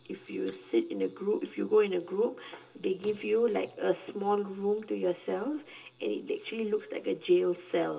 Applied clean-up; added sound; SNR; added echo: none; none; none; reverberation time 0.2 s.